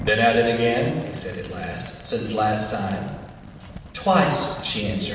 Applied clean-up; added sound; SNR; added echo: none; Fire; 16 dB; reverberation time 1.2 s.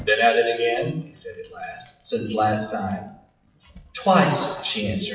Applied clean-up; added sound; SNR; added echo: classical method WPE with log-MMSE.